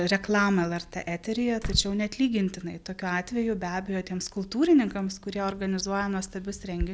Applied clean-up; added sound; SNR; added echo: none; Slam; 11 dB; none.